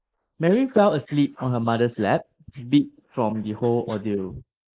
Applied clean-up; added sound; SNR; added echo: neural mask model Resemble Enhance denoiser.